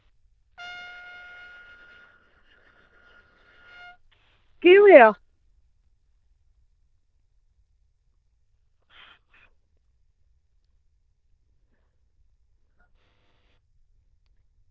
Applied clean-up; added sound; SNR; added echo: neural diffusion model UNIVERSE++.